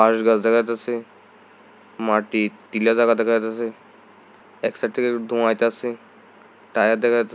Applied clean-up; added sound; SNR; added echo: none; none; none; none.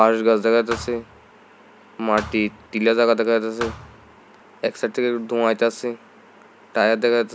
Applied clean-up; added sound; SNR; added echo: none; Thump, thud; 16 dB; none.